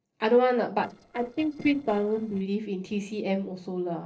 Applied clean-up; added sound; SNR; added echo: neural separator model SepFormer DNS4.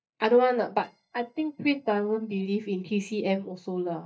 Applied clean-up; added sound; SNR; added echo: neural mask model DeepFilterNet 3.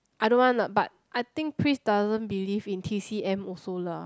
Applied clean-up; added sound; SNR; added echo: none; none; none; none.